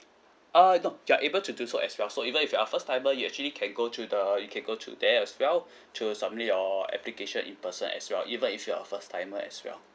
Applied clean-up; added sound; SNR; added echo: none; none; none; none.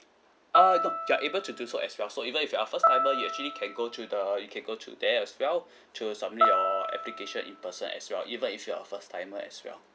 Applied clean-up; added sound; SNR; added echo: none; Piano; -1 dB; none.